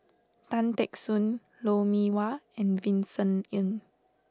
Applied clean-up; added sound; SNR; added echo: none; none; none; none.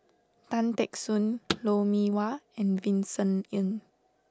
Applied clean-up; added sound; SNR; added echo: none; Car; 13 dB; none.